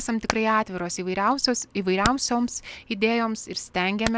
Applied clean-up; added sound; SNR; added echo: none; Hammer; 12 dB; none.